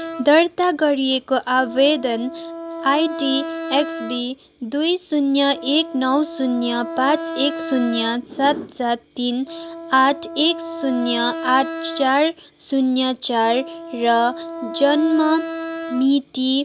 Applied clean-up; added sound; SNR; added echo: none; Wind instrument, woodwind instrument; 11 dB; none.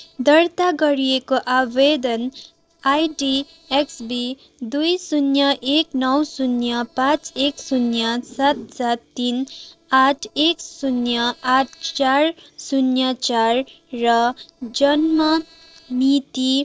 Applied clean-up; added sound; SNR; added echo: neural separator model SepFormer DNS4.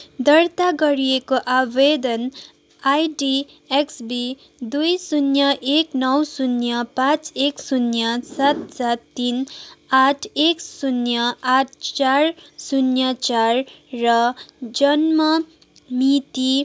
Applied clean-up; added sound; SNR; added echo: none; none; none; none.